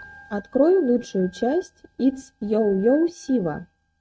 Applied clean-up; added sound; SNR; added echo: neural mask model RNNoise.